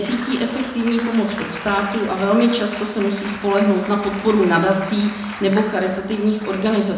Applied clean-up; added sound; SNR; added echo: none; Applause; 13 dB; reverberation time 0.9 s.